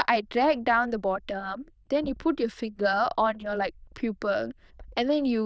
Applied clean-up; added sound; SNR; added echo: neural diffusion model UNIVERSE++.